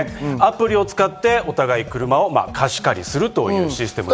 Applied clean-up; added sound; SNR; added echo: none; none; none; none.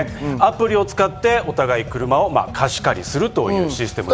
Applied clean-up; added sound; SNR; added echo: none; Mechanisms; 18 dB; none.